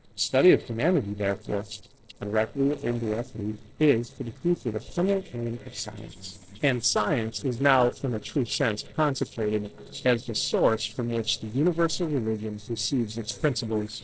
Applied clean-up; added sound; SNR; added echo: neural separator model SepFormer DNS4.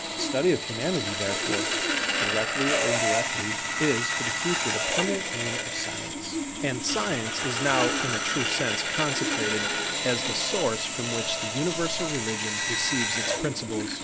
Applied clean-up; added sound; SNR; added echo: none; Sawing; -2 dB; none.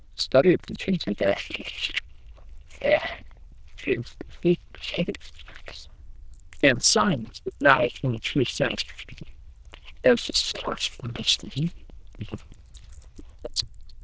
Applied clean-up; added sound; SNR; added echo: neural diffusion model UNIVERSE++.